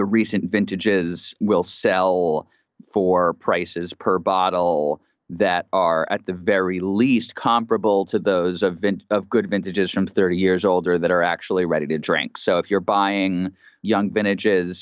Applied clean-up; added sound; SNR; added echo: none; none; none; none.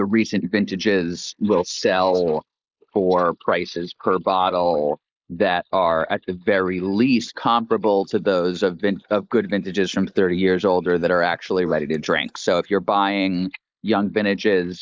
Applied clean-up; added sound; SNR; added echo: neural mask model Resemble Enhance denoiser.